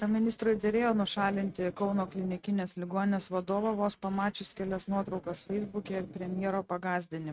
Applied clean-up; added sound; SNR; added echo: neural mask model RNNoise.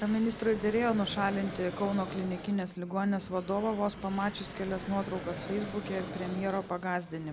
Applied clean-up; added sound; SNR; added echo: none; Fixed-wing aircraft, airplane; 11 dB; none.